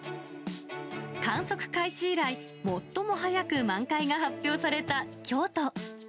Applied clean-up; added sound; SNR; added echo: none; none; none; none.